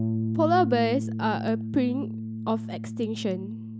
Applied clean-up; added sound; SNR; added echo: none; Bass guitar; 3 dB; none.